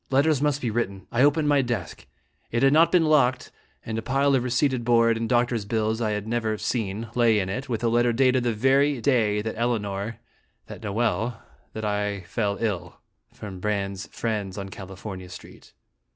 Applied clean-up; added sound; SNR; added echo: none; none; none; none.